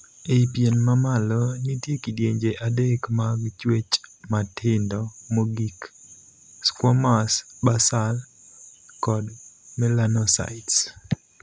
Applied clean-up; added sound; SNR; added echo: none; none; none; none.